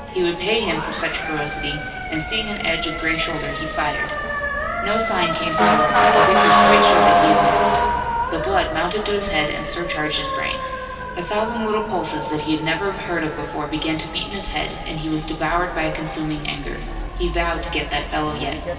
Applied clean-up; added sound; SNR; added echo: none; Motor vehicle (road) / Siren; -3 dB; reverberation time 2.5 s.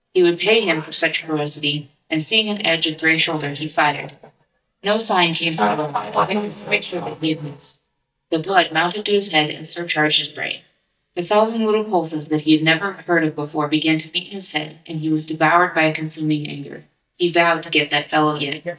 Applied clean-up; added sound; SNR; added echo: neural mask model DeepFilterNet 3.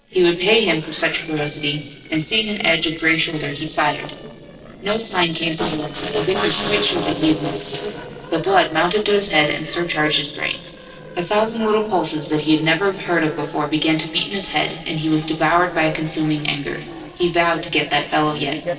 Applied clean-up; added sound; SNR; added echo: neural separator model SepFormer DNS4.